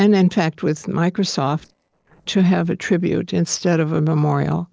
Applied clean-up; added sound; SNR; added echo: neural separator model SepFormer DNS4.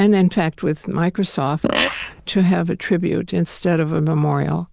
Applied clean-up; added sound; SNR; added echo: neural diffusion model UNIVERSE++.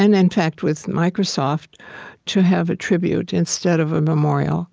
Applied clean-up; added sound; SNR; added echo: none; none; none; none.